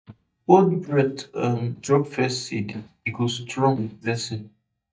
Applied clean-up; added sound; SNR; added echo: neural mask model DeepFilterNet 3.